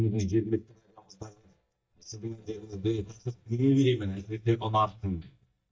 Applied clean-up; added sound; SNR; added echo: neural mask model DeepFilterNet 3.